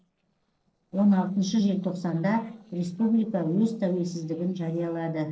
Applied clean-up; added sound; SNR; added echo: neural separator model SepFormer DNS4.